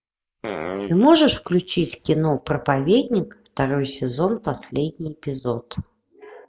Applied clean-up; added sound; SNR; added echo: neural mask model Resemble Enhance denoiser.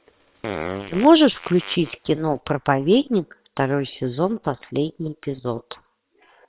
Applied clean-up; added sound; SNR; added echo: neural separator model SepFormer WHAM!.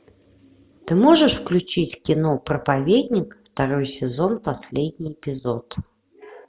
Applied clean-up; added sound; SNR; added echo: none; none; none; none.